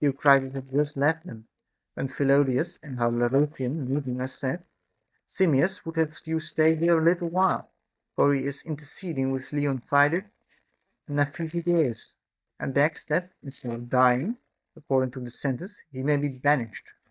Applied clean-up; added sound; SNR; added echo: neural mask model DeepFilterNet 3.